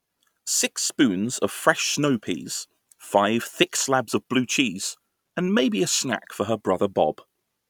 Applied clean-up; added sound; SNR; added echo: none; none; none; none.